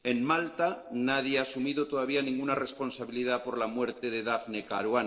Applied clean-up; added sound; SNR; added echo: neural separator model SepFormer DNS4.